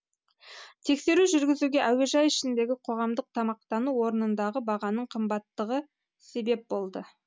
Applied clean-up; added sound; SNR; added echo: none; none; none; none.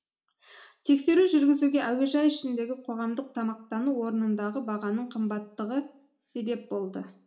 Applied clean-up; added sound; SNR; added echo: none; none; none; reverberation time 0.4 s.